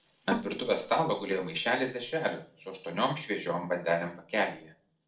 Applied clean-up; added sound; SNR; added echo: neural separator model SepFormer DNS4.